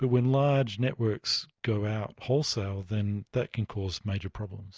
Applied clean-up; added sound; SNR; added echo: none; none; none; none.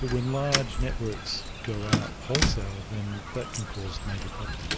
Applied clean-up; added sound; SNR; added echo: none; Fowl + Keys jangling; -1 dB; none.